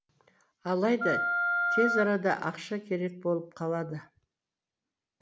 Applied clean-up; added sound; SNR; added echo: none; Wind instrument, woodwind instrument; -1 dB; none.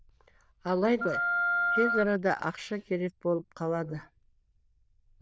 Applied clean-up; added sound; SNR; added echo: neural diffusion model UNIVERSE++.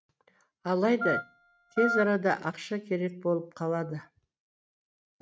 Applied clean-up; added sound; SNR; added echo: neural mask model RNNoise.